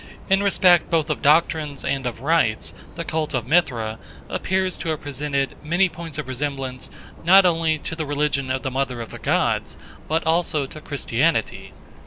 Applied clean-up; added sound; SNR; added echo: none; Train; 17 dB; none.